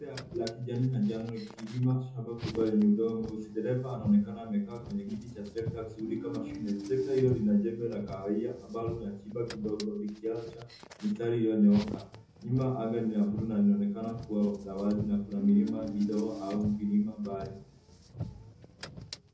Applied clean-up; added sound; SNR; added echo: none; Car; 12 dB; reverberation time 0.5 s.